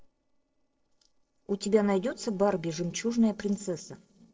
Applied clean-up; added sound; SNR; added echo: neural separator model SepFormer DNS4.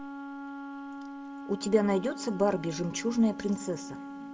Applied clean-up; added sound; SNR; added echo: none; Wind instrument, woodwind instrument; 10 dB; reverberation time 0.3 s.